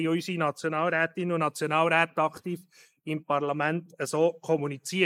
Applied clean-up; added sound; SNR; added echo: neural mask model Resemble Enhance denoiser.